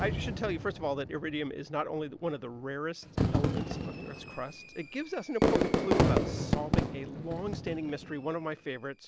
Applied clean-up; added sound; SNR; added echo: none; Fireworks; -3 dB; none.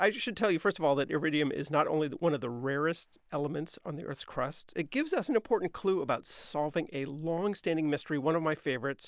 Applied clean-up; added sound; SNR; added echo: none; none; none; none.